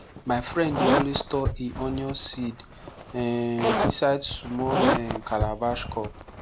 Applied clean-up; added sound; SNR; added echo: none; Zipper (clothing); 2 dB; none.